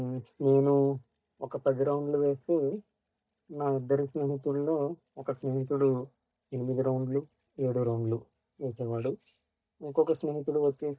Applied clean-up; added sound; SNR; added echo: neural mask model DeepFilterNet 3.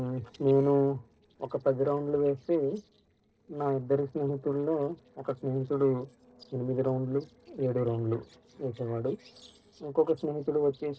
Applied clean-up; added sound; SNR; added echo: neural separator model SepFormer DNS4.